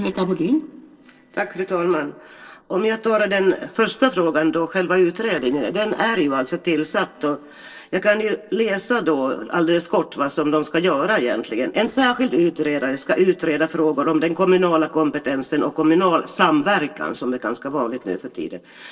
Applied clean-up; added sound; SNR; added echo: neural separator model SepFormer DNS4.